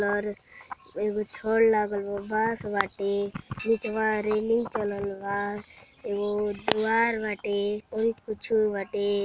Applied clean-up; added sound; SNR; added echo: none; none; none; none.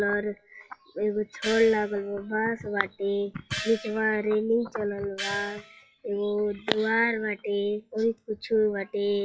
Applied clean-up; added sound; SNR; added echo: classical method WPE with log-MMSE.